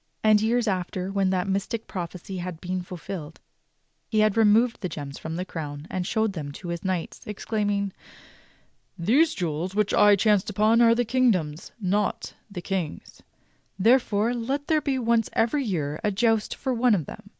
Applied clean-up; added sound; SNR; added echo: none; none; none; none.